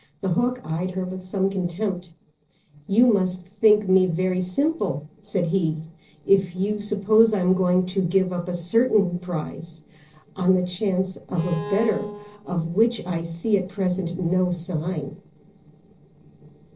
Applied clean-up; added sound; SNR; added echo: neural separator model SepFormer DNS4.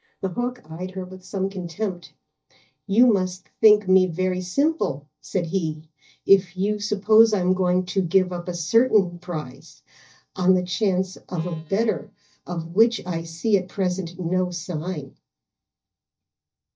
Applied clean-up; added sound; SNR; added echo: neural mask model DeepFilterNet 3.